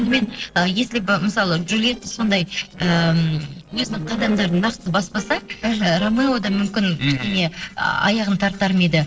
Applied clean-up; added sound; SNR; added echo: neural separator model SepFormer DNS4.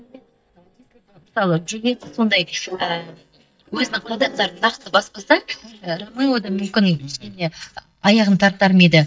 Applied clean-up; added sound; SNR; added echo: neural mask model DeepFilterNet 3.